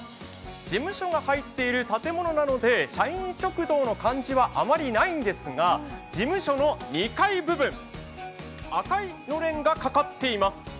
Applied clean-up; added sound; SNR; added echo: none; none; none; none.